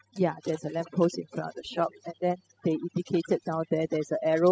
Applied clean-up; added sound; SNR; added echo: classical method spectral subtraction.